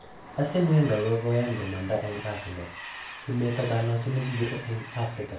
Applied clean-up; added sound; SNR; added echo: none; Train; 14 dB; reverberation time 0.3 s.